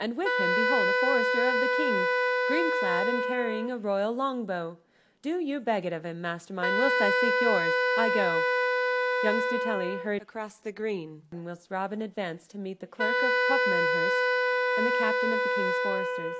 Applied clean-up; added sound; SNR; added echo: none; Wind instrument, woodwind instrument; -5 dB; none.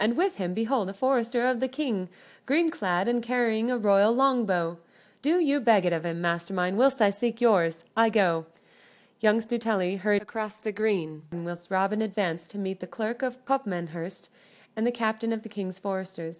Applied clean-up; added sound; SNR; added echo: none; none; none; none.